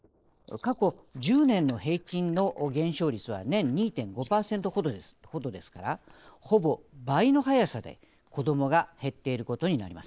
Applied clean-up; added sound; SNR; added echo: neural mask model Resemble Enhance denoiser.